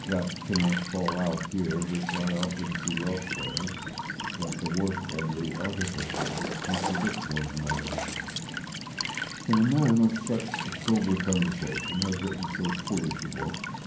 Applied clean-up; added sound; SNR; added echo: none; Walk, footsteps / Stream / Trickle, dribble / Chirp, tweet; 5 dB; reverberation time 0.6 s.